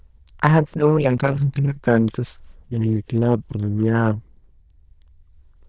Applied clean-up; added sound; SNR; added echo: neural diffusion model UNIVERSE++.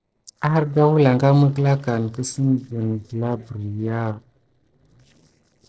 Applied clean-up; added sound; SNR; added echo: neural separator model SepFormer DNS4.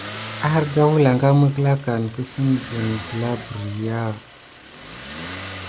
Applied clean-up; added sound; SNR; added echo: none; Motor vehicle (road); 14 dB; none.